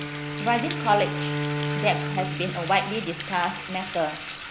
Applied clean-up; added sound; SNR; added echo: none; Bathtub (filling or washing) / Water tap, faucet + Bowed string instrument; 3 dB; none.